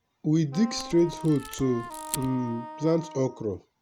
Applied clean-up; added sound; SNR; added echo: none; Camera + Wind instrument, woodwind instrument; 12 dB; none.